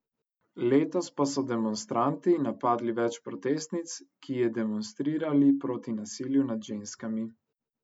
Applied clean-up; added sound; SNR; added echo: none; none; none; none.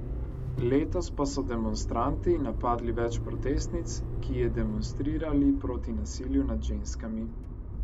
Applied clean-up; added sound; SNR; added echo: none; Motor vehicle (road); 1 dB; none.